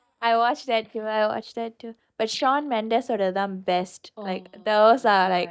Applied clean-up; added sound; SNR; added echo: neural mask model DeepFilterNet 3.